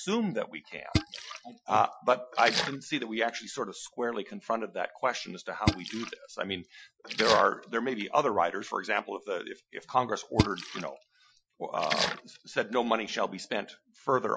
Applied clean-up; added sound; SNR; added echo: classical method Wiener filter.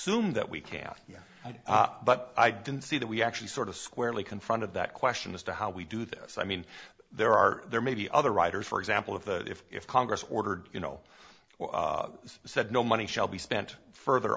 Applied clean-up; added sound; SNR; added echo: none; none; none; none.